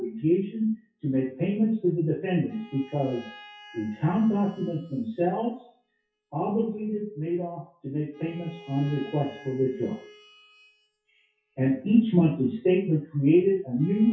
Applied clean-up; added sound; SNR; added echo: classical method WPE with log-MMSE.